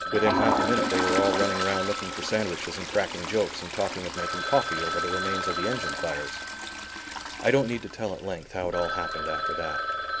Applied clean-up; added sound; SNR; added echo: none; Toilet flush + Telephone; 1 dB; none.